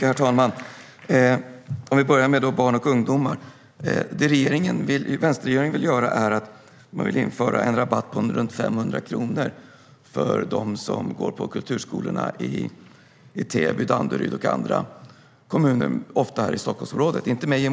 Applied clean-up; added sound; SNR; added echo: none; none; none; none.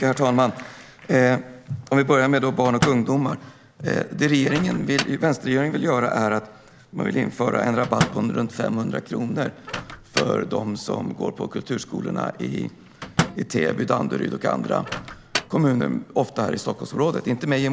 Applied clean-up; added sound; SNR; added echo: none; Microwave oven; 11 dB; none.